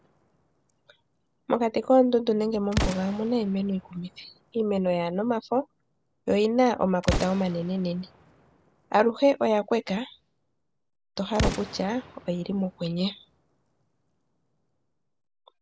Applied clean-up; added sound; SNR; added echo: none; Explosion; 11 dB; none.